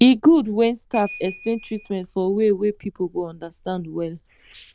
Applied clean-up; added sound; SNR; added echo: neural diffusion model UNIVERSE++.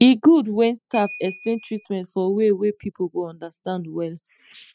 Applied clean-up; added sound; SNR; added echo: classical method spectral subtraction.